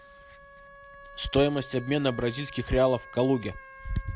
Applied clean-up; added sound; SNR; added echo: none; Wind instrument, woodwind instrument; 18 dB; none.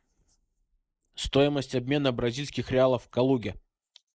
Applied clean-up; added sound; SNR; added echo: neural mask model Resemble Enhance denoiser.